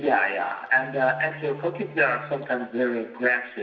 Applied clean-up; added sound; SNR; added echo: none; Bowed string instrument; 17 dB; reverberation time 1.0 s.